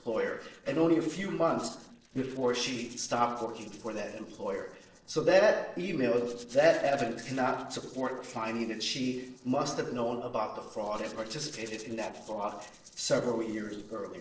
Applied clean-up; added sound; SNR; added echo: neural separator model SepFormer DNS4.